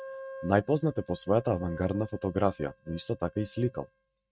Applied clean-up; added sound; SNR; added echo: neural mask model RNNoise.